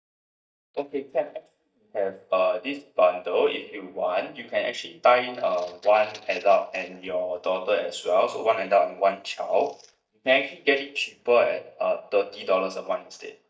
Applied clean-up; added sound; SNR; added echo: neural mask model DeepFilterNet 3.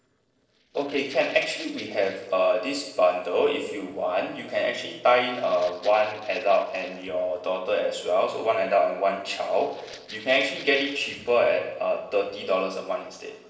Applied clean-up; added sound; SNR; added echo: neural separator model SepFormer DNS4.